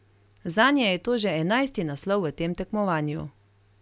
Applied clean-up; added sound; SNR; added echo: none; none; none; none.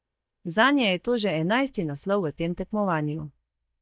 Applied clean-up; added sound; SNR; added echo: neural mask model DeepFilterNet 3.